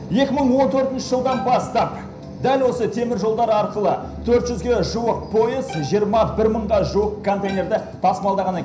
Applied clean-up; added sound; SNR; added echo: none; Bowed string instrument; 17 dB; reverberation time 0.5 s.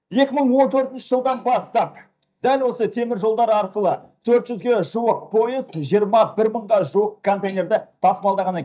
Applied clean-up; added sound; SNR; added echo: neural mask model DeepFilterNet 3.